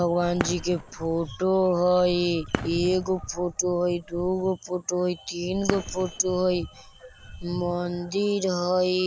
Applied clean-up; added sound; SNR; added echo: none; Fireworks; 12 dB; none.